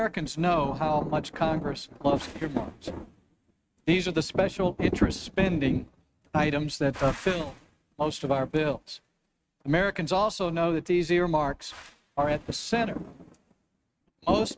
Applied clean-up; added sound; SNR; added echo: neural mask model RNNoise.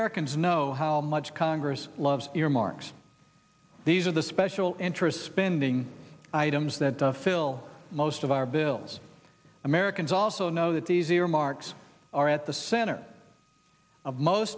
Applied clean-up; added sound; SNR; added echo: none; none; none; none.